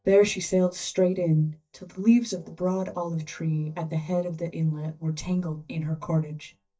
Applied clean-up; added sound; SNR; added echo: neural mask model DeepFilterNet 3.